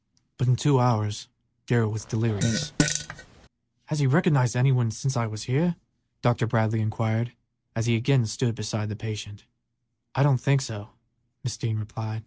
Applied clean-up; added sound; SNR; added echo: none; Fart; 3 dB; none.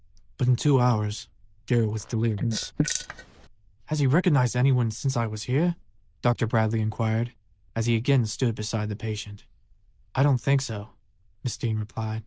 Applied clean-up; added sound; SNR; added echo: neural diffusion model UNIVERSE++.